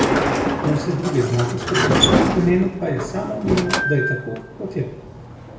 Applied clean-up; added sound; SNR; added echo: none; Sliding door; -1 dB; reverberation time 0.9 s.